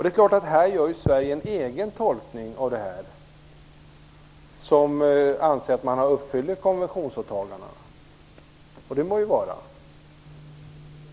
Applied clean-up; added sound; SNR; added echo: none; none; none; none.